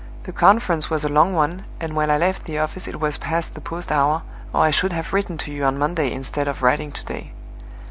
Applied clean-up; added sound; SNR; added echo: none; none; none; none.